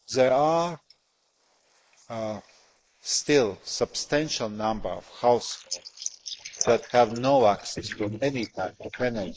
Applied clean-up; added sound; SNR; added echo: neural mask model Resemble Enhance denoiser.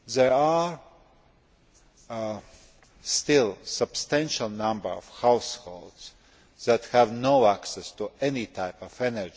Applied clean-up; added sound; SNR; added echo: none; none; none; none.